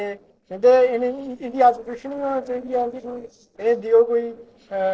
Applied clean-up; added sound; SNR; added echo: neural separator model SepFormer DNS4.